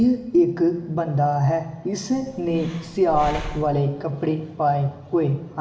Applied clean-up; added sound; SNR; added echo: none; Breathing; 12 dB; reverberation time 2.7 s.